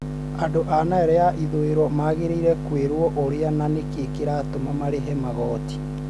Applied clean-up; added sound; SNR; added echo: none; none; none; none.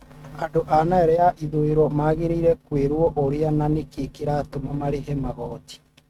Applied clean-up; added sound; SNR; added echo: neural mask model RNNoise.